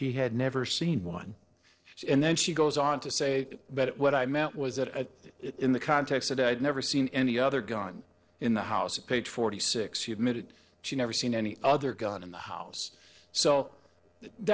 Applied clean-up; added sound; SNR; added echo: neural separator model SepFormer DNS4.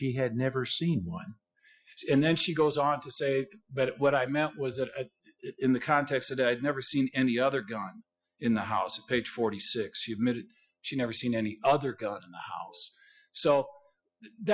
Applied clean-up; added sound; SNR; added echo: classical method Wiener filter.